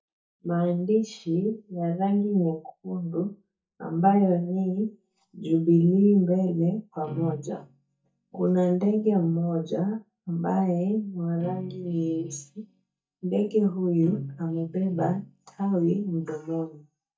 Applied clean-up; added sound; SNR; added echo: neural mask model DeepFilterNet 3.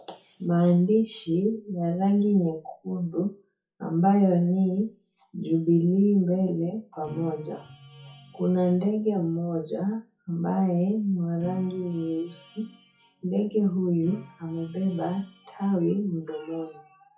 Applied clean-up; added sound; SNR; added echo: classical method WPE with log-MMSE.